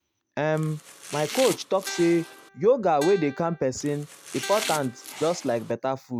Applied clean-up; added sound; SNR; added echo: none; Guitar + Domestic sounds, home sounds; 12 dB; none.